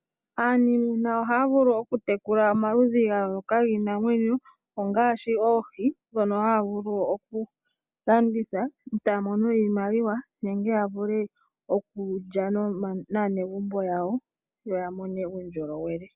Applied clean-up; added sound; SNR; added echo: none; none; none; none.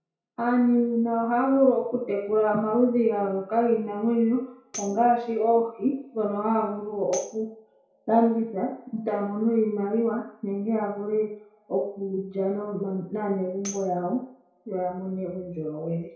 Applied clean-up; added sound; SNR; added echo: none; Tambourine; 19 dB; reverberation time 0.6 s.